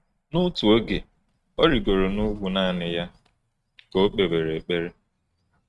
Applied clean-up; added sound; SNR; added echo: neural mask model RNNoise.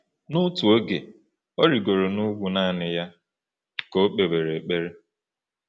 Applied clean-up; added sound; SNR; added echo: none; none; none; none.